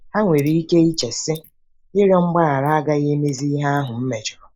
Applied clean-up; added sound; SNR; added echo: neural mask model Resemble Enhance denoiser.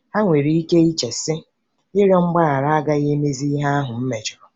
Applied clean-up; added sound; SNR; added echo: none; none; none; none.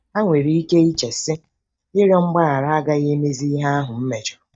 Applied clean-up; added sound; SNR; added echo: neural mask model DeepFilterNet 3.